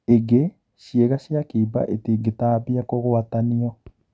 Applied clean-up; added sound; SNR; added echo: none; none; none; none.